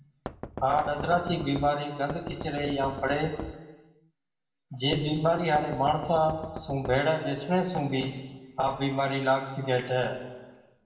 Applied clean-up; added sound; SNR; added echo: none; Knock; 12 dB; reverberation time 1.3 s.